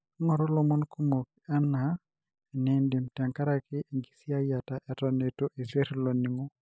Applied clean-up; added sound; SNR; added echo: neural mask model Resemble Enhance denoiser.